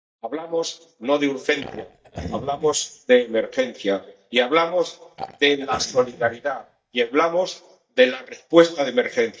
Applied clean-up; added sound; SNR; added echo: neural mask model DeepFilterNet 3.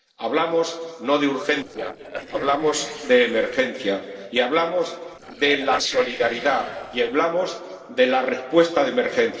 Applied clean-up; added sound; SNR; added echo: neural separator model SepFormer DNS4.